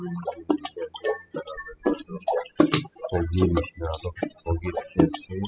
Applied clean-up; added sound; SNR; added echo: classical method spectral subtraction.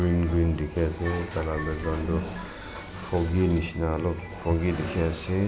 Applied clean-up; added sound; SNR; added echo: none; none; none; none.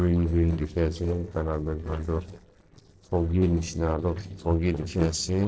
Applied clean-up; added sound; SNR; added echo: neural separator model SepFormer DNS4.